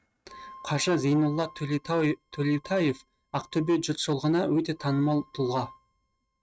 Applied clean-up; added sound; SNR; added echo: neural mask model RNNoise.